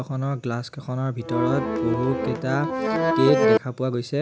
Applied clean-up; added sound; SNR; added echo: none; Accordion; -3 dB; none.